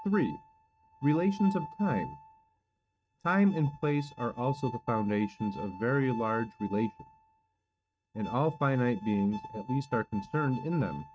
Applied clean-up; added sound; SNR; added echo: neural mask model RNNoise.